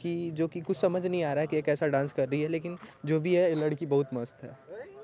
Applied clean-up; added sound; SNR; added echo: none; none; none; none.